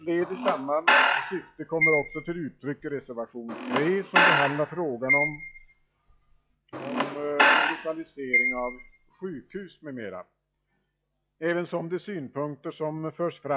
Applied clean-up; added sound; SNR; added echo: classical method log-MMSE.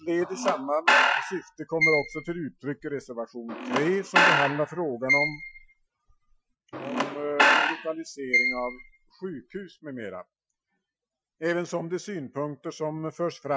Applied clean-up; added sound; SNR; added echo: classical method Wiener filter.